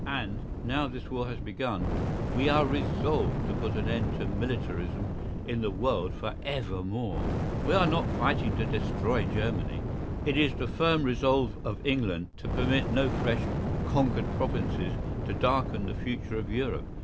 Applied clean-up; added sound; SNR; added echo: none; Fire; 1 dB; none.